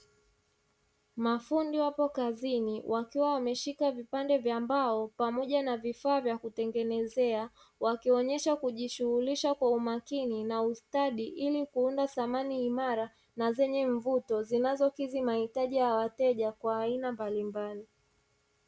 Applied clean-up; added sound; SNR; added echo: none; none; none; none.